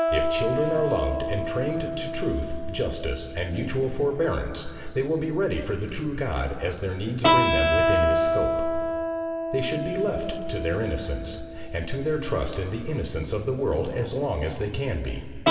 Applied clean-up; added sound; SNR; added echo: none; Keyboard (musical); 1 dB; reverberation time 2.5 s.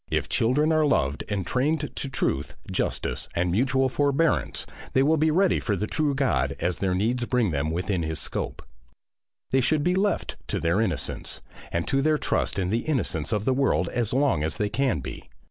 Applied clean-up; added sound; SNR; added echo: none; none; none; none.